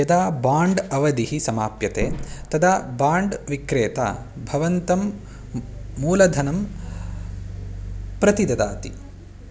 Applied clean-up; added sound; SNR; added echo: none; none; none; none.